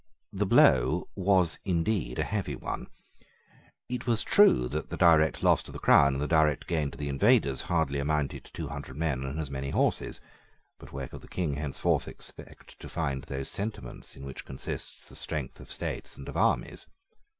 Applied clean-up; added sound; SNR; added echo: none; none; none; none.